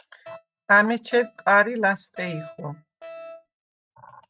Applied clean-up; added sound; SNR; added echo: neural mask model RNNoise.